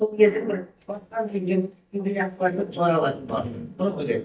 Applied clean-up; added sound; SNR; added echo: neural mask model DeepFilterNet 3.